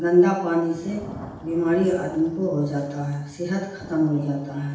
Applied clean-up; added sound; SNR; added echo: none; Thunder / Rain; 19 dB; reverberation time 0.9 s.